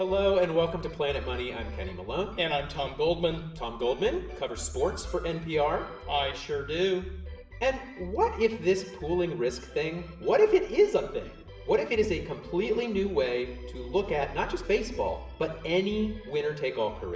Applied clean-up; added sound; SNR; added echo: none; none; none; reverberation time 0.8 s.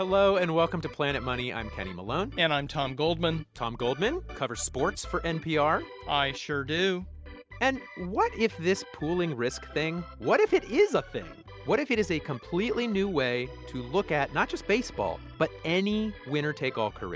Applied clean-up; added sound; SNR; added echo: none; none; none; none.